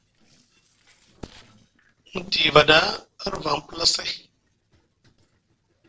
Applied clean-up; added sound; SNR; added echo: neural separator model SepFormer DNS4.